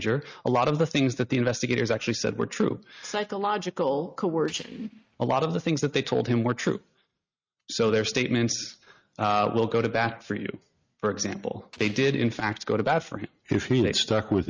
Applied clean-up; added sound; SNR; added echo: neural mask model RNNoise.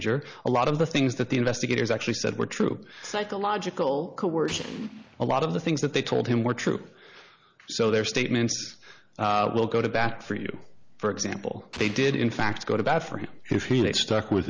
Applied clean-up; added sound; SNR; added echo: none; Explosion; 18 dB; none.